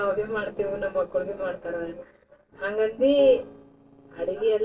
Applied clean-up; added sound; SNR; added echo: neural separator model SepFormer DNS4.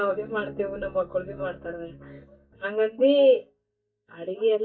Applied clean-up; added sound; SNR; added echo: neural mask model DeepFilterNet 3.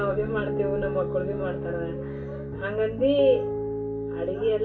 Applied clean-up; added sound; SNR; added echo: none; Piano; 4 dB; reverberation time 0.2 s.